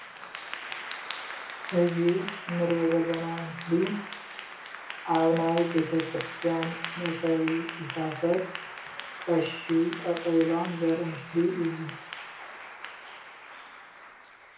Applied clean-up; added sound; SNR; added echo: none; Applause / Clapping; 11 dB; reverberation time 0.6 s.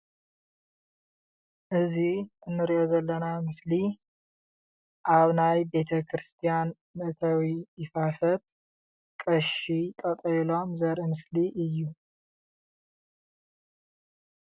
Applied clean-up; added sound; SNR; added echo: none; none; none; none.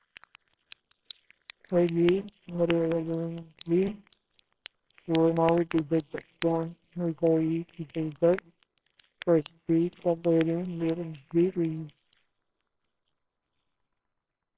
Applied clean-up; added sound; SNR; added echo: neural separator model SepFormer WHAMR!.